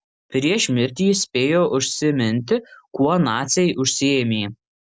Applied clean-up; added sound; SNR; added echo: none; none; none; none.